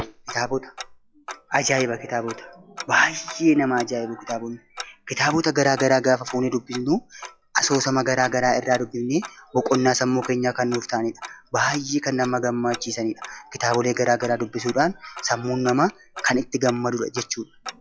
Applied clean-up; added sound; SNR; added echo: classical method log-MMSE.